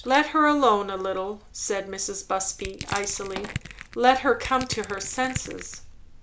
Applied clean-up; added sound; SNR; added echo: none; Crushing + Water / Splash, splatter; 14 dB; none.